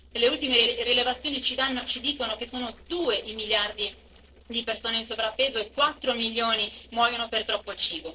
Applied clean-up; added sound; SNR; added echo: neural separator model SepFormer DNS4.